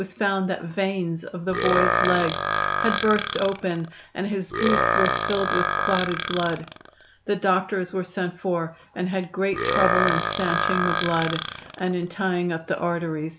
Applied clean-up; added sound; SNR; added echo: none; Burping, eructation; -1 dB; none.